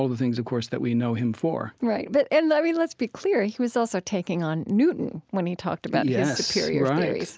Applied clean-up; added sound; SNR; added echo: none; none; none; none.